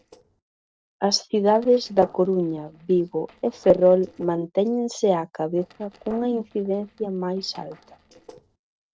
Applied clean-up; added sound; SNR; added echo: neural separator model SepFormer DNS4.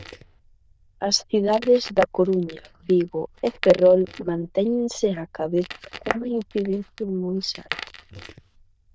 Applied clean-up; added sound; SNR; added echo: neural diffusion model UNIVERSE++.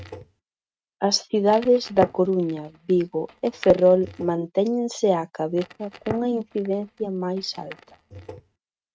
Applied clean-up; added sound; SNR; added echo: neural mask model RNNoise.